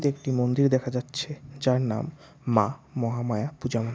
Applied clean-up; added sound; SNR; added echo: none; none; none; none.